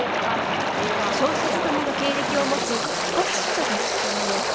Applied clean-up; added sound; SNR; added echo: none; Waves, surf; -4 dB; none.